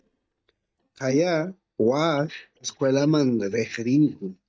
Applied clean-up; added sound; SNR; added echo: neural mask model DeepFilterNet 3.